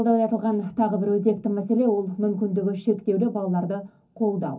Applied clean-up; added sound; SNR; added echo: none; none; none; reverberation time 0.3 s.